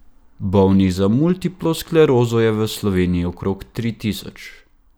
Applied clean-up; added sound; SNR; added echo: none; none; none; none.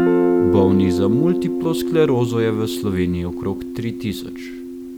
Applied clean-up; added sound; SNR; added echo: none; Guitar; -1 dB; none.